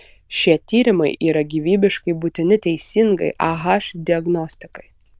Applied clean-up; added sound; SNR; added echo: neural diffusion model UNIVERSE++.